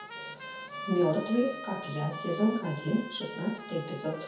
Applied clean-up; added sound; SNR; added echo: none; Trumpet; 11 dB; reverberation time 0.6 s.